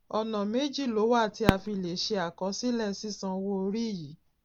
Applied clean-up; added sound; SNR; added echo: none; Fireworks; 8 dB; none.